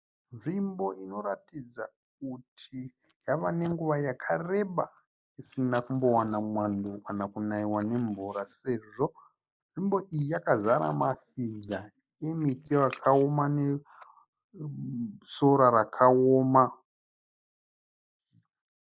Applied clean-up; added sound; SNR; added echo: neural mask model Resemble Enhance denoiser.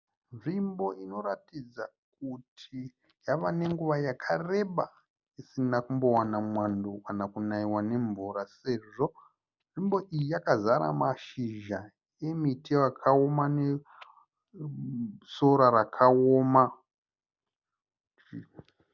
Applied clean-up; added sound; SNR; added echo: none; none; none; none.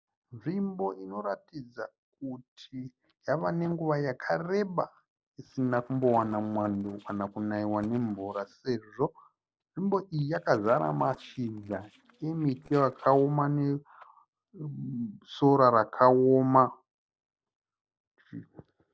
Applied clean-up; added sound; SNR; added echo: neural separator model SepFormer DNS4.